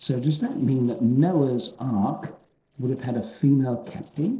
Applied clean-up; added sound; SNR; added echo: neural separator model SepFormer DNS4.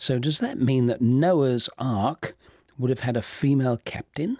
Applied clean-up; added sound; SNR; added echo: none; none; none; none.